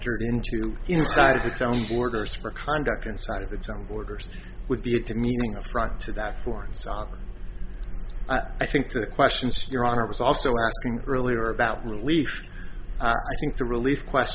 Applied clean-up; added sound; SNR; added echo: none; none; none; none.